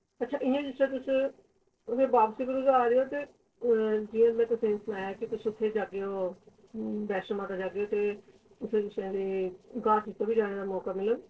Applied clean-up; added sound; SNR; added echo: neural separator model SepFormer DNS4.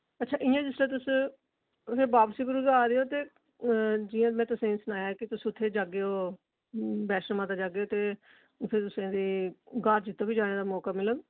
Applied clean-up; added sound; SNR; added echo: none; none; none; none.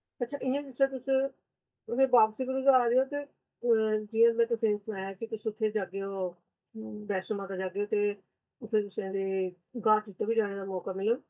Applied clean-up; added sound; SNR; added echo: neural mask model DeepFilterNet 3.